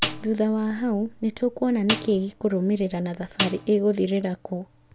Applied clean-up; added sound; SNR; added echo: none; Snare drum; 10 dB; none.